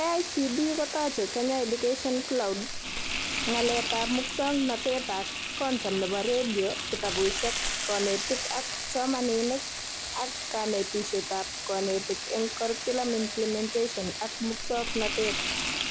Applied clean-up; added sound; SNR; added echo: none; Frying (food); 4 dB; none.